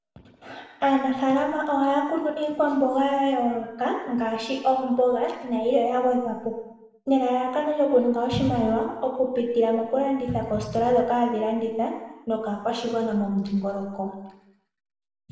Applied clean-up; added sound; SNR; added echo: none; none; none; reverberation time 0.9 s.